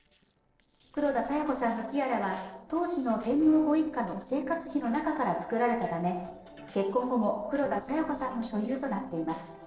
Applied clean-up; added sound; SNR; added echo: neural separator model SepFormer DNS4.